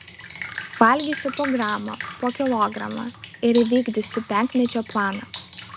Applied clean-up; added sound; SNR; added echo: none; Drip; 11 dB; none.